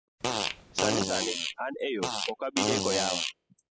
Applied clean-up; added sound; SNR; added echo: classical method spectral subtraction.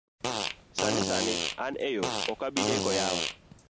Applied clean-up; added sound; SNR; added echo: none; Fart; -2 dB; none.